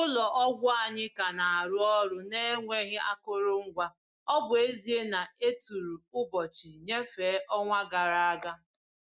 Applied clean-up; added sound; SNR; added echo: none; none; none; none.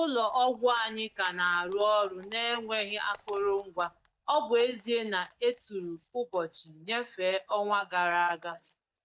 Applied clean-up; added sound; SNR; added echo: neural mask model DeepFilterNet 3.